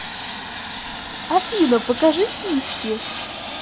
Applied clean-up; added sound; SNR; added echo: none; Fixed-wing aircraft, airplane; 8 dB; none.